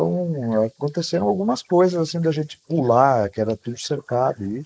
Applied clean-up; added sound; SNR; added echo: neural mask model Resemble Enhance denoiser.